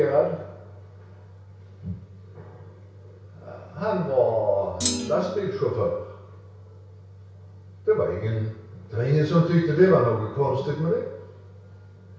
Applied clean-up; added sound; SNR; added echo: none; Thump, thud; 4 dB; reverberation time 0.6 s.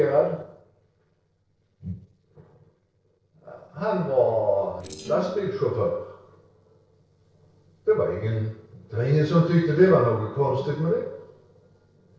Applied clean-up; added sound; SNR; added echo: neural separator model SepFormer DNS4.